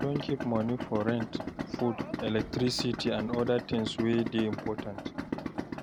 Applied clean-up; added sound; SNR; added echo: none; Idling; 5 dB; none.